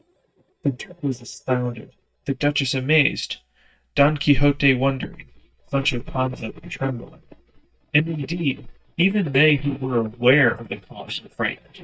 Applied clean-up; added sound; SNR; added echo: neural mask model DeepFilterNet 3.